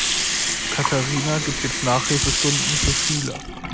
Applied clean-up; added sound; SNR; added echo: none; Water; -2 dB; none.